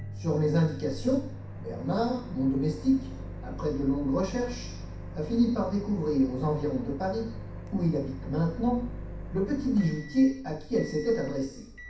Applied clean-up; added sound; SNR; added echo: none; Microwave oven; 10 dB; reverberation time 0.6 s.